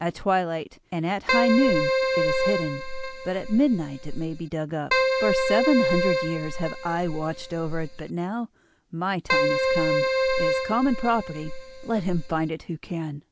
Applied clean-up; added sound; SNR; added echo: none; Keyboard (musical); -2 dB; none.